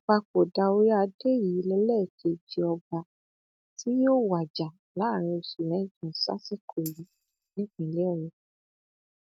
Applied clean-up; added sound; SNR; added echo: neural mask model RNNoise.